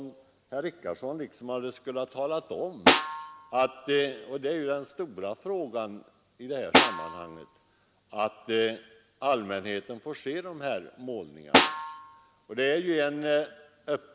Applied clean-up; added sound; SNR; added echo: none; Snare drum; -4 dB; none.